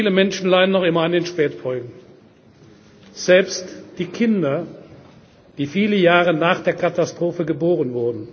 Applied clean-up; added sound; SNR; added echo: none; none; none; none.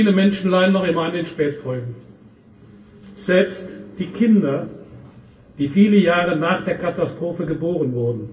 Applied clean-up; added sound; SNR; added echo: none; none; none; reverberation time 0.3 s.